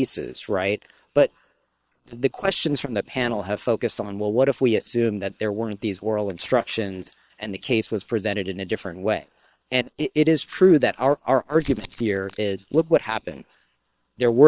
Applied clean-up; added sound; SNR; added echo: neural separator model SepFormer WHAM!.